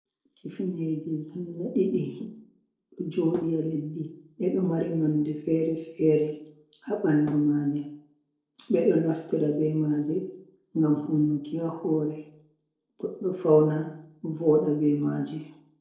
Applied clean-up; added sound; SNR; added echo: neural separator model SepFormer DNS4.